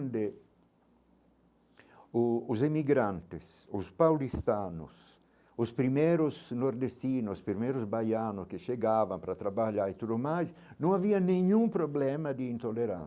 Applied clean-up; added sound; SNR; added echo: none; none; none; none.